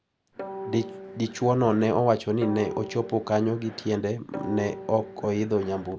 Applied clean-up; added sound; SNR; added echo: none; Guitar; 13 dB; none.